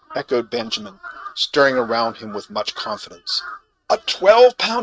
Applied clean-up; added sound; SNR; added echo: neural mask model RNNoise.